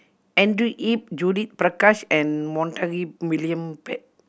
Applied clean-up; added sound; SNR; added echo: none; none; none; none.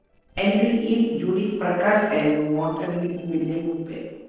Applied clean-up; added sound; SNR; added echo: neural separator model SepFormer DNS4.